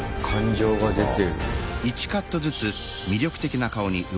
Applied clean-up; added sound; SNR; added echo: none; none; none; none.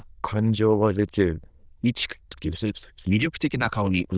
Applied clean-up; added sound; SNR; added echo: neural diffusion model UNIVERSE++.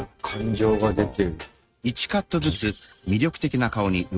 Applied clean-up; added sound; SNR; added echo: neural mask model RNNoise.